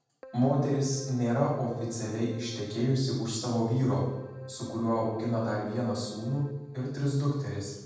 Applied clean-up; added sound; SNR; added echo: none; Keyboard (musical); 20 dB; reverberation time 1.2 s.